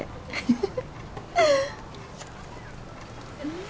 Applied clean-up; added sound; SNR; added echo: none; none; none; none.